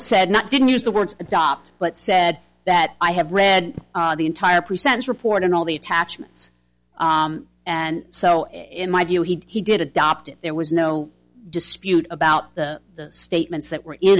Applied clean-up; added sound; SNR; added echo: none; none; none; none.